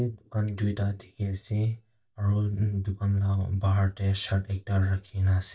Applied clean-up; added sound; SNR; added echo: neural mask model DeepFilterNet 3.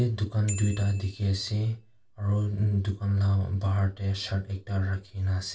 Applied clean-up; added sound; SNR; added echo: none; Bicycle bell; 19 dB; reverberation time 0.2 s.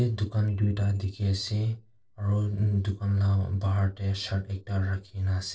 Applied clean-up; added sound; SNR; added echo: neural separator model SepFormer DNS4.